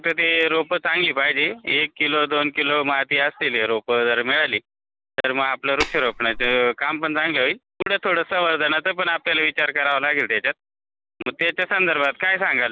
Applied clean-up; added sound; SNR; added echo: none; Tap; 8 dB; none.